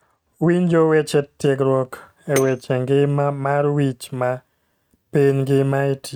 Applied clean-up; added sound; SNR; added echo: neural mask model RNNoise.